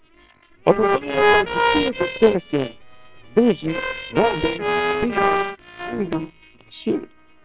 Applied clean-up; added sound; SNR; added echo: neural separator model SepFormer WHAMR!.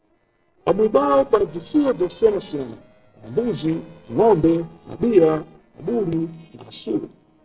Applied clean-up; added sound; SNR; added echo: neural separator model SepFormer DNS4.